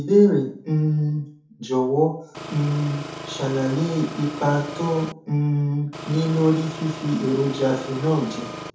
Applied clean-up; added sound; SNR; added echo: none; Engine; 12 dB; reverberation time 0.5 s.